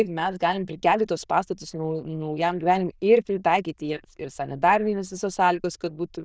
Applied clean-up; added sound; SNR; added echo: neural diffusion model UNIVERSE++.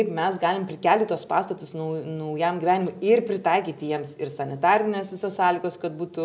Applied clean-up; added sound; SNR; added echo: none; none; none; none.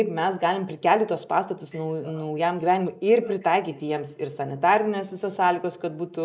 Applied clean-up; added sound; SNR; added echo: neural mask model Resemble Enhance denoiser.